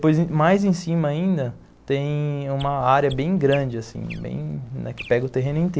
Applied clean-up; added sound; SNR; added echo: none; Chirp, tweet; 19 dB; none.